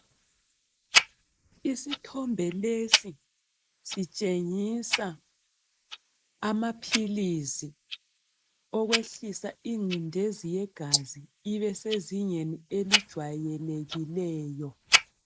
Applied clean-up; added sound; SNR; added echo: neural mask model Resemble Enhance denoiser.